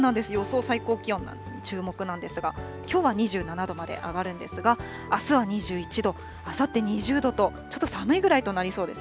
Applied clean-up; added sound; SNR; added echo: none; none; none; none.